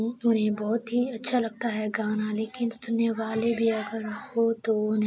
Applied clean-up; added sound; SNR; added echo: none; none; none; none.